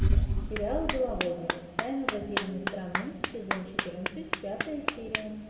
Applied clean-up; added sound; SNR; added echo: none; Clapping; 5 dB; reverberation time 1.8 s.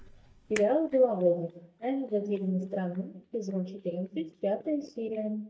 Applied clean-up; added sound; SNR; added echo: neural mask model DeepFilterNet 3.